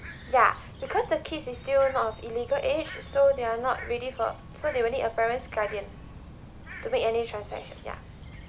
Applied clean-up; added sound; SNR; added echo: none; Bird; 15 dB; none.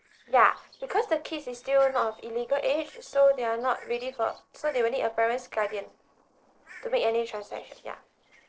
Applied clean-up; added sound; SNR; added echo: neural separator model SepFormer DNS4.